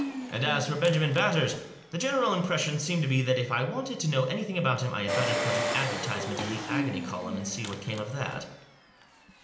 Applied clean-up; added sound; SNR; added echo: none; Engine; 7 dB; reverberation time 0.8 s.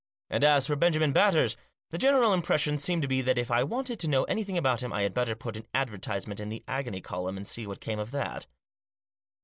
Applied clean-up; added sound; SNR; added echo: none; none; none; none.